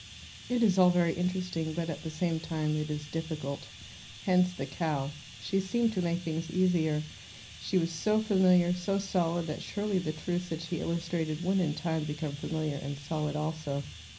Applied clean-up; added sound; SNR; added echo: none; Bathtub (filling or washing); 18 dB; reverberation time 0.5 s.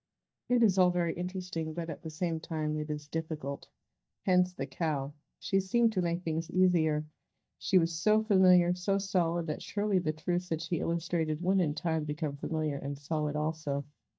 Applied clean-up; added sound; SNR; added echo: neural mask model DeepFilterNet 3.